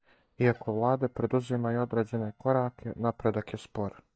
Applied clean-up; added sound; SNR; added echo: neural mask model DeepFilterNet 3.